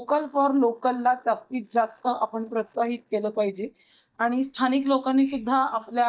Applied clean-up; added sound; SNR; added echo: neural mask model DeepFilterNet 3.